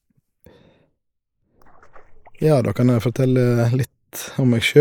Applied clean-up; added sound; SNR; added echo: neural mask model Resemble Enhance denoiser.